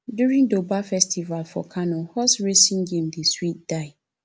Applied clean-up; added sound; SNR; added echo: none; none; none; none.